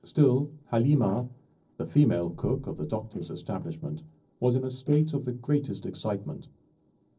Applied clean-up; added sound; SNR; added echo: neural separator model SepFormer DNS4.